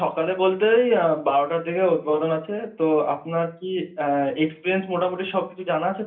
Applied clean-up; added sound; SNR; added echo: none; none; none; reverberation time 0.3 s.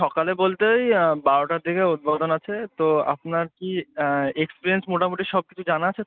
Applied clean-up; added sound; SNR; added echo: none; none; none; none.